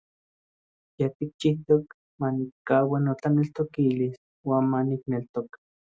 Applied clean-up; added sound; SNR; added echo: none; none; none; none.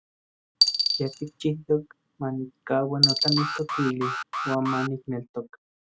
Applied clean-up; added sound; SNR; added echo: none; Coin (dropping) + Alarm; -1 dB; none.